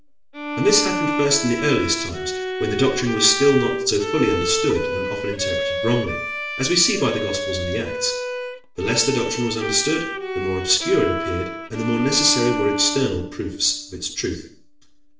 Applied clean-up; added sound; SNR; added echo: none; Bowed string instrument; 5 dB; reverberation time 0.6 s.